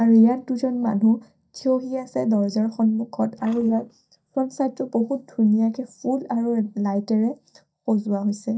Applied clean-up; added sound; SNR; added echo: neural mask model DeepFilterNet 3.